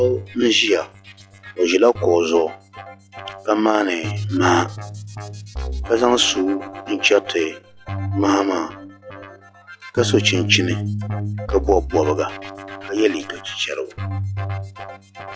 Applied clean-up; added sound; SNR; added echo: classical method log-MMSE.